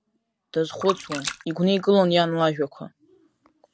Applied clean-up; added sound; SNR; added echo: none; Splash, splatter; 12 dB; none.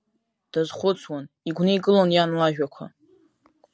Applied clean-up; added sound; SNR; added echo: none; none; none; none.